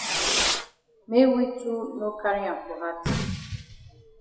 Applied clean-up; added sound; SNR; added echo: classical method WPE with log-MMSE.